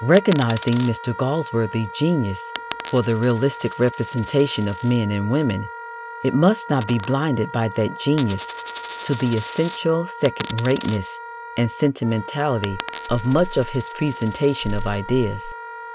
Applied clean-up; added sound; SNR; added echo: none; Coin (dropping) + Wind instrument, woodwind instrument; 11 dB; none.